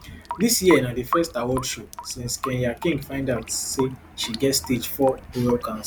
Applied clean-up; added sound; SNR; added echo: none; Drip / Sink (filling or washing) / Water tap, faucet; 12 dB; none.